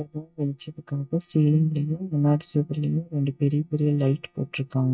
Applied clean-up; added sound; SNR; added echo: neural mask model DeepFilterNet 3.